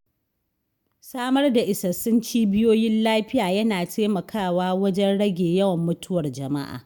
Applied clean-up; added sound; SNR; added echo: none; none; none; none.